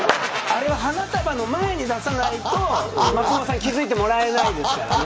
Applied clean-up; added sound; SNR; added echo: none; none; none; none.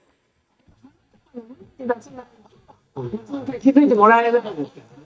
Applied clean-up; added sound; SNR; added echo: neural mask model DeepFilterNet 3.